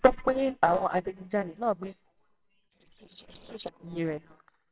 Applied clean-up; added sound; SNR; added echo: neural separator model SepFormer WHAMR!.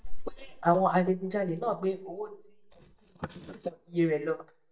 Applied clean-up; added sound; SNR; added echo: neural mask model DeepFilterNet 3.